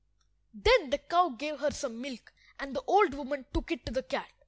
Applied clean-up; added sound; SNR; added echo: none; none; none; none.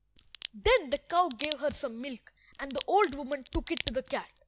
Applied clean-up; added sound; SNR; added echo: none; Crack; 5 dB; none.